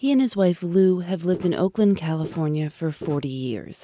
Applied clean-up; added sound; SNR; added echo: none; Walk, footsteps; 16 dB; none.